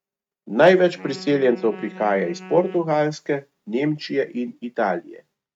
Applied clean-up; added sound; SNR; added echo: neural mask model RNNoise.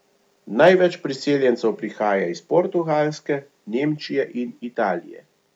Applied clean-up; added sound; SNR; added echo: none; none; none; none.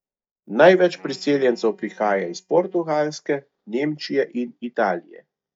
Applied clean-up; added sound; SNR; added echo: neural mask model DeepFilterNet 3.